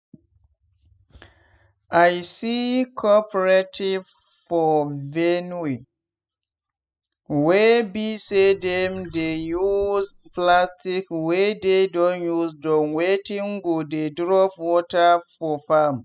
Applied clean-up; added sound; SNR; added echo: classical method spectral subtraction.